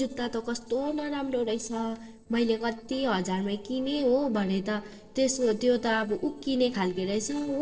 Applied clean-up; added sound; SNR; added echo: neural separator model SepFormer DNS4.